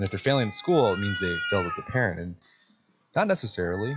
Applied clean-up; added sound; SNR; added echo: classical method log-MMSE.